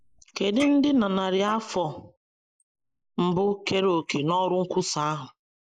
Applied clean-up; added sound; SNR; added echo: neural mask model Resemble Enhance denoiser.